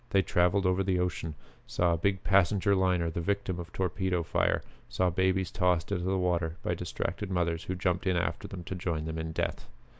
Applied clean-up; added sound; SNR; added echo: none; none; none; none.